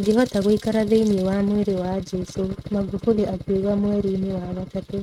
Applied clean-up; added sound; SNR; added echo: neural mask model RNNoise.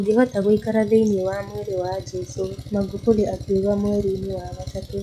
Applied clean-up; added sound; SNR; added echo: classical method log-MMSE.